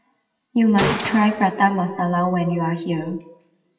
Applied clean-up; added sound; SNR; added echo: classical method WPE with log-MMSE.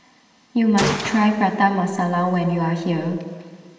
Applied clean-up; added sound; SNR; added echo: none; Gunshot, gunfire; 9 dB; reverberation time 2.9 s.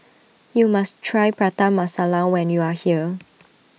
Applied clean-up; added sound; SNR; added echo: none; none; none; none.